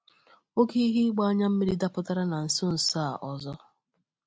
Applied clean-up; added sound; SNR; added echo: none; none; none; none.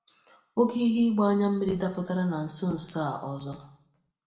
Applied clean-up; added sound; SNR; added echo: none; none; none; reverberation time 0.6 s.